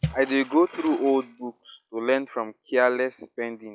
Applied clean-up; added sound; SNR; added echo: classical method log-MMSE.